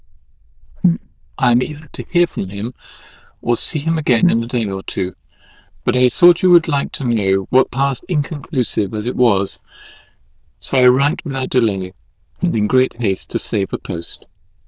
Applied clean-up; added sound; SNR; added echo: neural diffusion model UNIVERSE++.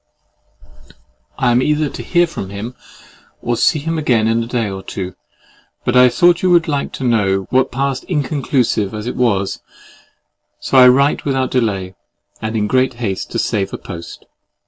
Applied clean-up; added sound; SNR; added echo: none; none; none; none.